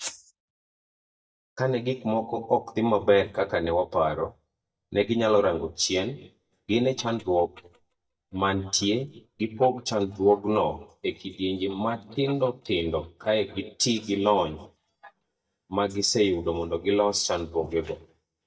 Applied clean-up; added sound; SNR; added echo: neural mask model DeepFilterNet 3.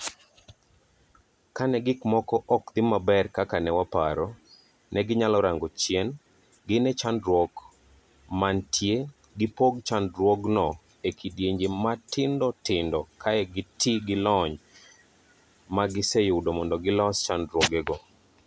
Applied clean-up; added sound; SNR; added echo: none; none; none; none.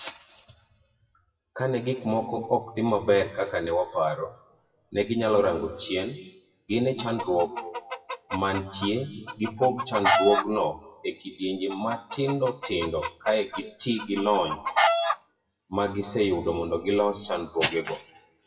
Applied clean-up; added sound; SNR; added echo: classical method WPE with log-MMSE.